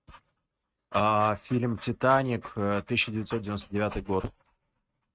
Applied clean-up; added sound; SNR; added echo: neural mask model RNNoise.